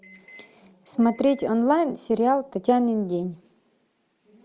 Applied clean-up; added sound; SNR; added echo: none; none; none; none.